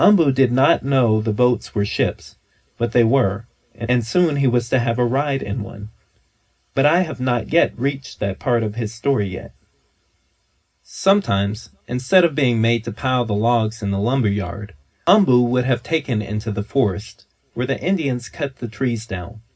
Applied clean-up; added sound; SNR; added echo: none; none; none; reverberation time 0.4 s.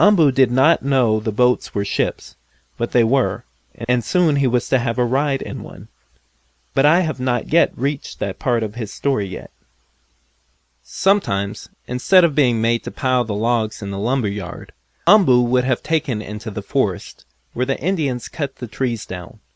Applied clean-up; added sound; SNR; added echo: none; none; none; none.